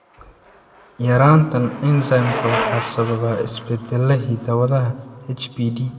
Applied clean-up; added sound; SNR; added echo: none; Bicycle; 12 dB; reverberation time 1.4 s.